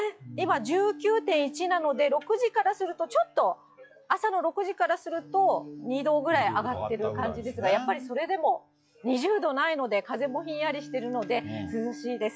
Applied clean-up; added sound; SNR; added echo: classical method log-MMSE.